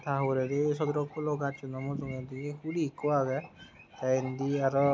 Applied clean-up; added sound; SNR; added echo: none; none; none; none.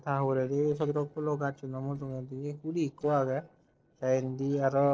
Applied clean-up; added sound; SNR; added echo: neural separator model SepFormer DNS4.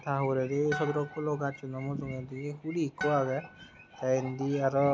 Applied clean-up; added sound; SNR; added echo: none; Harp; 13 dB; none.